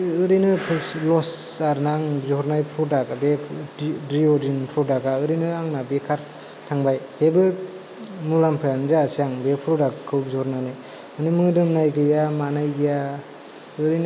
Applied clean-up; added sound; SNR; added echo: none; none; none; none.